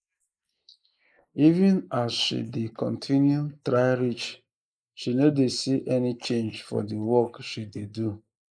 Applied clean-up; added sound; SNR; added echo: neural mask model Resemble Enhance denoiser.